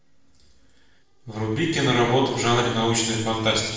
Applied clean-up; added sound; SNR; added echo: neural separator model SepFormer DNS4.